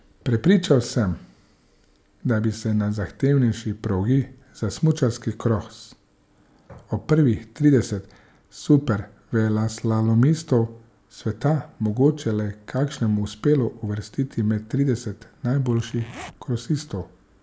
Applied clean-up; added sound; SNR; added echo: none; Zipper (clothing); 18 dB; none.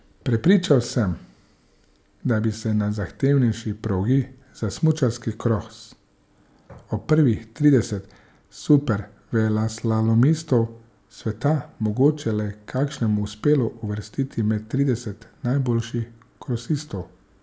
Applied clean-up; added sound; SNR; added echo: none; none; none; none.